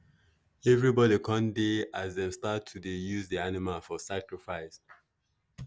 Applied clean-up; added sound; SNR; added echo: none; none; none; none.